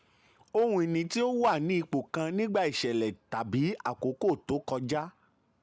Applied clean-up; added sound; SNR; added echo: none; none; none; none.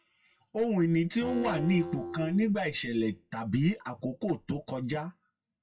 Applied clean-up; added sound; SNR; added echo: classical method WPE with log-MMSE.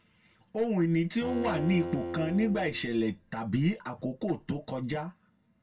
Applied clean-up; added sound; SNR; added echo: none; Bowed string instrument; 9 dB; reverberation time 0.1 s.